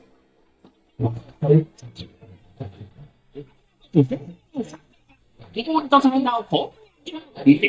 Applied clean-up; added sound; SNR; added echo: neural mask model DeepFilterNet 3.